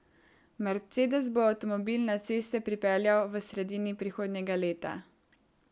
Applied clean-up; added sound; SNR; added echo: none; none; none; none.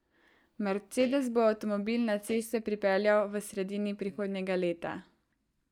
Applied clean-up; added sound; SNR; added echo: neural mask model DeepFilterNet 3.